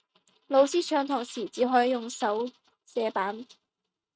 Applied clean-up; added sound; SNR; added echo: neural mask model RNNoise.